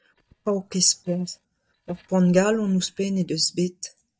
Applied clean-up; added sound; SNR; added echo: neural mask model DeepFilterNet 3.